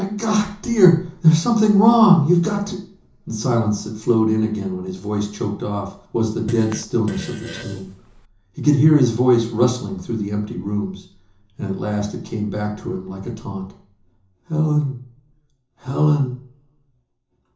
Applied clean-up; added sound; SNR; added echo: none; Fart; 12 dB; reverberation time 0.7 s.